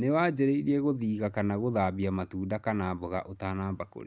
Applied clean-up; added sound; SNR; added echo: none; none; none; none.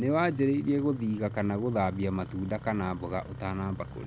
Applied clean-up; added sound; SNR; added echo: none; Engine starting; 13 dB; none.